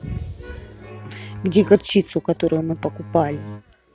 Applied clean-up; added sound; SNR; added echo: none; Bowed string instrument; 16 dB; none.